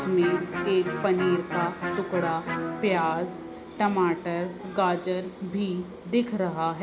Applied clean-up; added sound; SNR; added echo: none; Electric guitar; 9 dB; none.